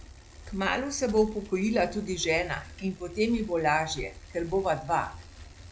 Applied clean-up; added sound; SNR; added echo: none; Bicycle; 16 dB; none.